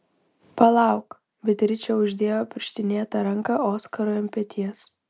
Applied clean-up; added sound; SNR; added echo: none; none; none; none.